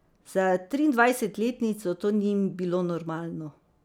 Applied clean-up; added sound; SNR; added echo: none; none; none; none.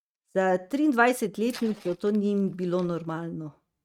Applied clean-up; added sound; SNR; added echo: neural mask model RNNoise.